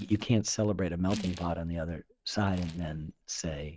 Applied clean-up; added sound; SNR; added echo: neural mask model RNNoise.